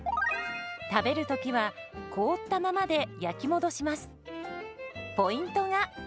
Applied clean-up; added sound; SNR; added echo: none; none; none; none.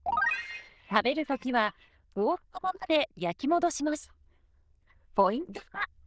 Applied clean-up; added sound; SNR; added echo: neural diffusion model UNIVERSE++.